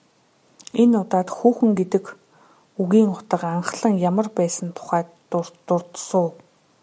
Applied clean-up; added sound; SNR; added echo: none; none; none; none.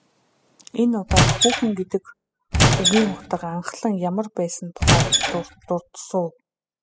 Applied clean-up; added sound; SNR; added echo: classical method spectral subtraction.